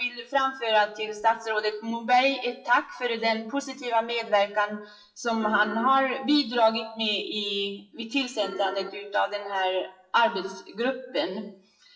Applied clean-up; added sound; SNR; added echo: classical method WPE with log-MMSE.